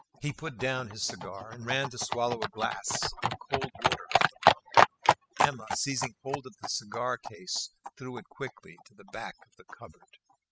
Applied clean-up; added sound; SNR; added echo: classical method spectral subtraction.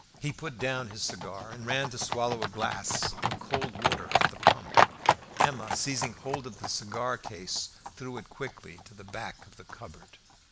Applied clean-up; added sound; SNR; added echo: none; Livestock, farm animals, working animals; -4 dB; none.